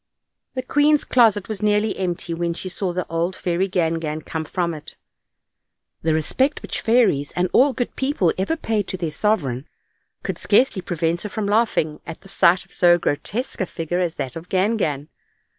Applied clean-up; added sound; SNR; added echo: none; none; none; none.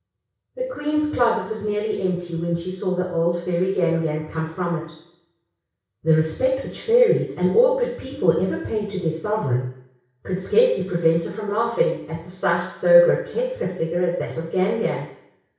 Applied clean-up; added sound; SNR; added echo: none; none; none; reverberation time 0.6 s.